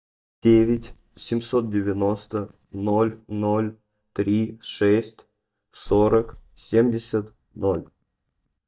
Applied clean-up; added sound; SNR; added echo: neural mask model DeepFilterNet 3.